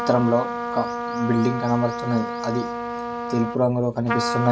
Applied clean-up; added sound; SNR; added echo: none; Trumpet; 5 dB; reverberation time 0.2 s.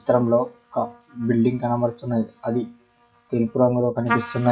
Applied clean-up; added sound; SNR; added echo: classical method WPE with log-MMSE.